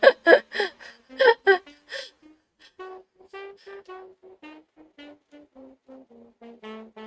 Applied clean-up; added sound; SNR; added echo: neural mask model RNNoise.